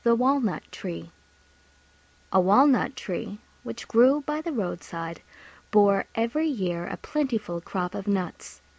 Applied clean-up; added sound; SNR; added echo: none; none; none; none.